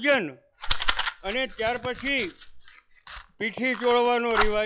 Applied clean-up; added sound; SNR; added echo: classical method log-MMSE.